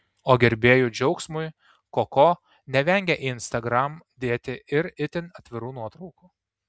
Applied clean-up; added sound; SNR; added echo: none; none; none; none.